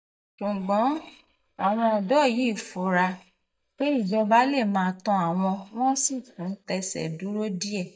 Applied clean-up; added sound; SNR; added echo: neural mask model DeepFilterNet 3.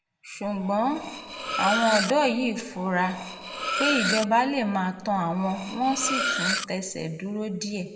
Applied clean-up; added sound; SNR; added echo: none; Cutlery, silverware; 4 dB; reverberation time 1.3 s.